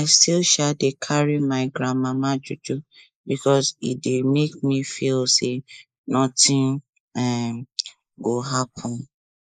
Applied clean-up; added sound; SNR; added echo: neural mask model Resemble Enhance denoiser.